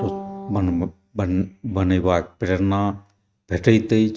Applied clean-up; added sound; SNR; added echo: neural mask model RNNoise.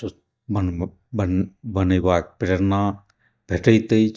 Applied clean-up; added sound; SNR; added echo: neural mask model DeepFilterNet 3.